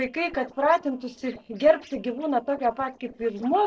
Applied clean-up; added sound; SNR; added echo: neural separator model SepFormer DNS4.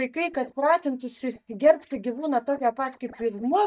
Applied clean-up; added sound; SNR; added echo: neural mask model DeepFilterNet 3.